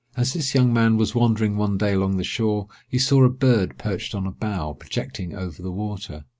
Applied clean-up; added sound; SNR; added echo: none; none; none; none.